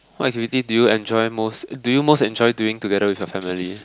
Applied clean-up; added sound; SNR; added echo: none; none; none; none.